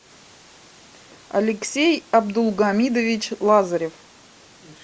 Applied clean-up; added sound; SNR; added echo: none; none; none; none.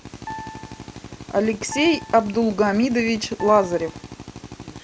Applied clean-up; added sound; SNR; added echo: none; Piano + Drill; 14 dB; none.